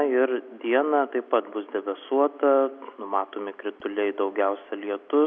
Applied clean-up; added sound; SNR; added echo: none; none; none; none.